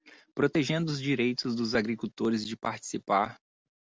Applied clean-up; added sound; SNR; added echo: none; none; none; none.